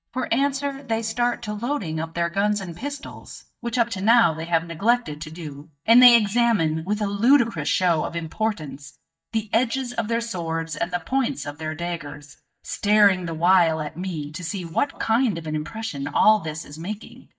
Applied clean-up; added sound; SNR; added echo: neural mask model DeepFilterNet 3.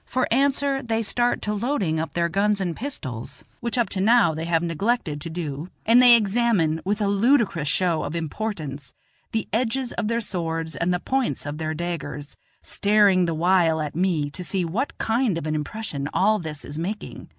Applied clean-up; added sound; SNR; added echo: none; none; none; none.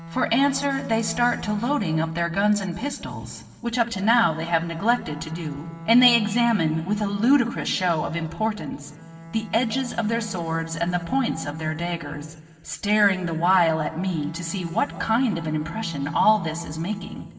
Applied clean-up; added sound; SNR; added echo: none; Bowed string instrument; 14 dB; reverberation time 1.7 s.